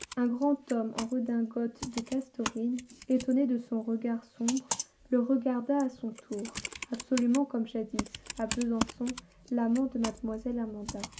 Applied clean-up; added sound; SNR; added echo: none; Computer keyboard; 11 dB; none.